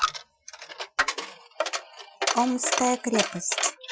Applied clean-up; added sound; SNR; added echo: classical method Wiener filter.